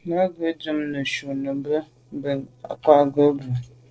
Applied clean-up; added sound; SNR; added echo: neural separator model SepFormer DNS4.